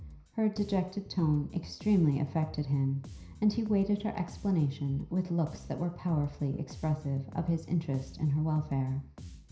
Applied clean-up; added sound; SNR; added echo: none; Bass guitar; 16 dB; reverberation time 0.5 s.